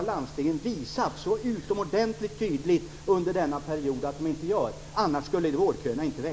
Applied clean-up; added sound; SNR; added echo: none; none; none; none.